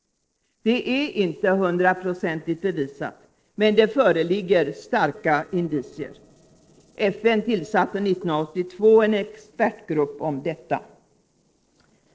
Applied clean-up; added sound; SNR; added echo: neural separator model SepFormer DNS4.